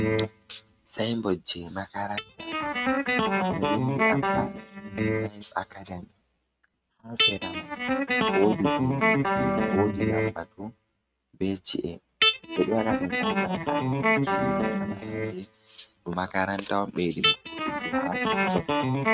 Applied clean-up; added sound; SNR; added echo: neural mask model RNNoise.